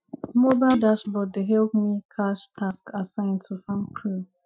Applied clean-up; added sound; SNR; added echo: classical method Wiener filter.